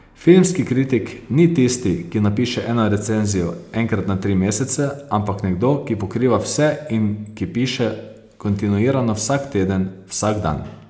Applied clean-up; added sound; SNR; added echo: none; none; none; none.